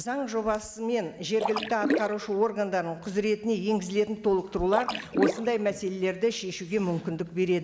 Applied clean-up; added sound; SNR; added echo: none; Splash, splatter; 3 dB; none.